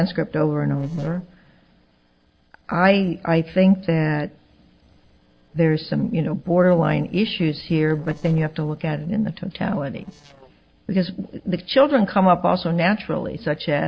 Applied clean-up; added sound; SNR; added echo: neural separator model SepFormer DNS4.